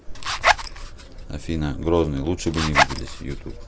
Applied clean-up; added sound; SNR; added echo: none; Zipper (clothing); -2 dB; none.